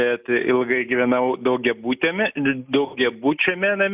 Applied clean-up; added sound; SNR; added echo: neural mask model Resemble Enhance denoiser.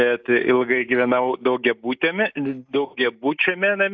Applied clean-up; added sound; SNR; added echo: neural mask model DeepFilterNet 3.